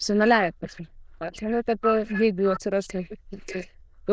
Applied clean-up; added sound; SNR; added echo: neural diffusion model UNIVERSE++.